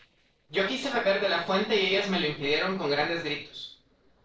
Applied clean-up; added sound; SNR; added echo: neural separator model SepFormer DNS4.